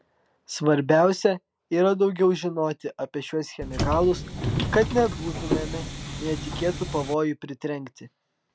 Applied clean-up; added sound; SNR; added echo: none; Subway, metro, underground; 4 dB; none.